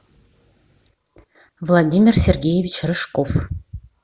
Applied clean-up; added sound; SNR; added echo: none; none; none; none.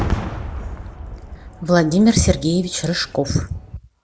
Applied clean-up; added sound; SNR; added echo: none; Fireworks; 9 dB; none.